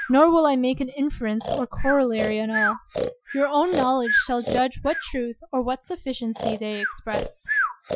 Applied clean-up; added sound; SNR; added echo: classical method Wiener filter.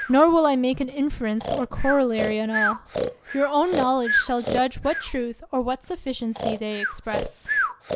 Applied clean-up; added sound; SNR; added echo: none; Breathing; 6 dB; none.